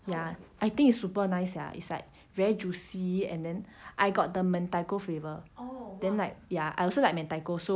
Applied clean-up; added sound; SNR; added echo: none; none; none; none.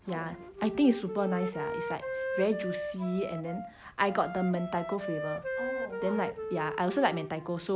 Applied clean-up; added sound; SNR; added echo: none; Wind instrument, woodwind instrument; 6 dB; none.